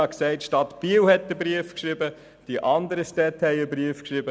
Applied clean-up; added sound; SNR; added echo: none; none; none; none.